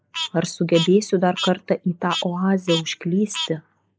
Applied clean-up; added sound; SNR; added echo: neural mask model Resemble Enhance denoiser.